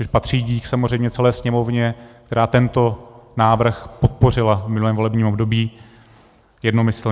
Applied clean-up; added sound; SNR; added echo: none; none; none; none.